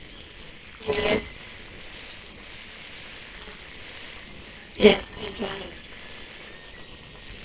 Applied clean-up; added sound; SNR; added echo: neural separator model SepFormer WHAMR!.